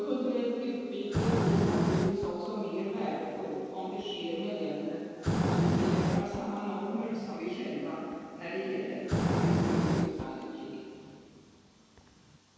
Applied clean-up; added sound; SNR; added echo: none; Fire; -3 dB; reverberation time 2.1 s.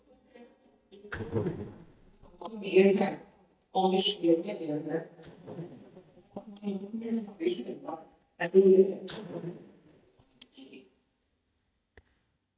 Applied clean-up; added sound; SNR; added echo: neural mask model DeepFilterNet 3.